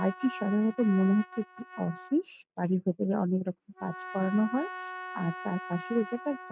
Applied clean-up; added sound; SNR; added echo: neural mask model RNNoise.